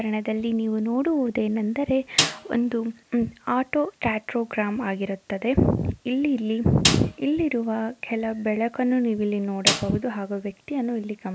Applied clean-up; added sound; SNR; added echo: none; Snare drum; 2 dB; none.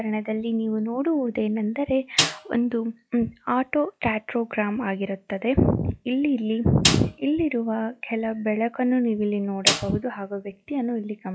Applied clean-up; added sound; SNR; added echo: classical method log-MMSE.